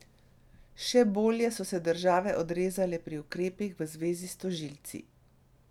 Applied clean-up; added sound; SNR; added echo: none; none; none; none.